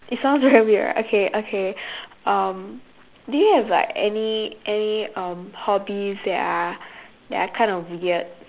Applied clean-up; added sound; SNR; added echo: none; none; none; none.